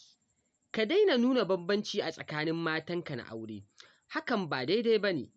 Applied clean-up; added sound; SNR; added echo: none; none; none; none.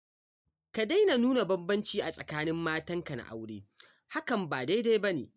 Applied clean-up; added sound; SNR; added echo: neural mask model DeepFilterNet 3.